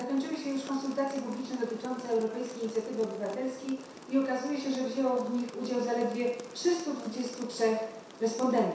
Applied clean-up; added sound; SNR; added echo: none; Rain; 17 dB; reverberation time 0.7 s.